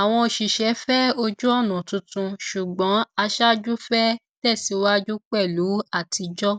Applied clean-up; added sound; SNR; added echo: none; none; none; none.